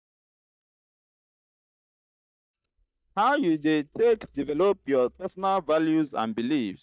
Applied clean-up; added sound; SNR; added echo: neural mask model DeepFilterNet 3.